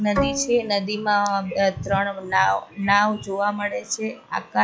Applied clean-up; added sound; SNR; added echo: classical method log-MMSE.